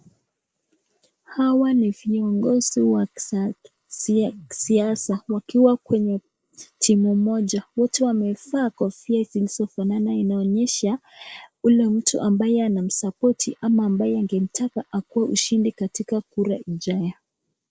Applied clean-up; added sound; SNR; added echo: neural mask model Resemble Enhance denoiser.